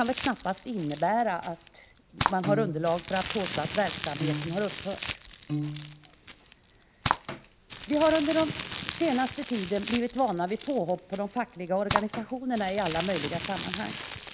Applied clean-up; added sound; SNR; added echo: none; Piano + Crumpling, crinkling; 6 dB; none.